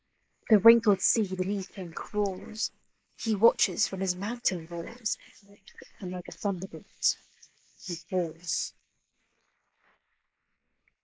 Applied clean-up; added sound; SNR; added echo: neural mask model Resemble Enhance denoiser.